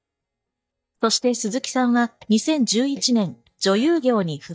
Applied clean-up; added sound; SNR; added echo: neural mask model DeepFilterNet 3.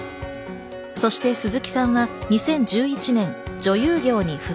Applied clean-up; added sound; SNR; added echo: none; Wind instrument, woodwind instrument + Church bell; 20 dB; none.